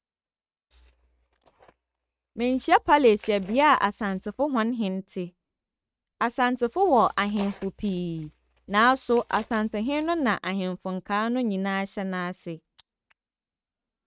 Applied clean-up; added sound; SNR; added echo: neural mask model RNNoise.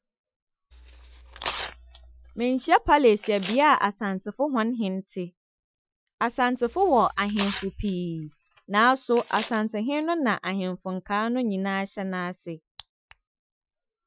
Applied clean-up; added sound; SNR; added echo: classical method Wiener filter.